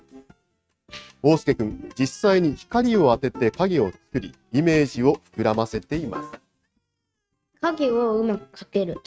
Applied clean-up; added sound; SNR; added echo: neural mask model RNNoise.